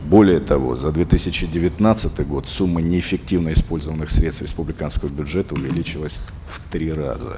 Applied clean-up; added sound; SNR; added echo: none; Aircraft; 15 dB; none.